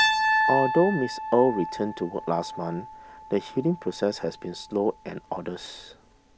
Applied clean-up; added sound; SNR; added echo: none; Piano; 3 dB; none.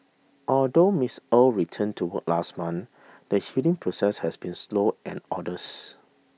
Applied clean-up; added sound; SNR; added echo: none; none; none; none.